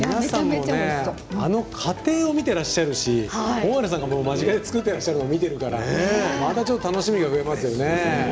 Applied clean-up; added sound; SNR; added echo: none; none; none; none.